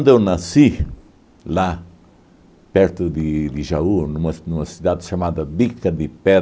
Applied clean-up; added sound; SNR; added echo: none; none; none; none.